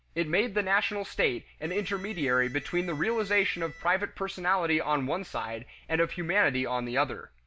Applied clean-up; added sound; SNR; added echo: none; Electric guitar; 20 dB; none.